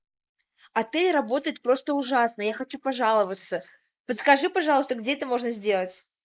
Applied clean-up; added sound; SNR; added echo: neural mask model Resemble Enhance denoiser.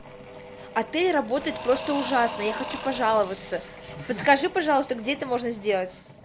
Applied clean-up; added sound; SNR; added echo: none; Engine / Drill / Mechanisms; 13 dB; none.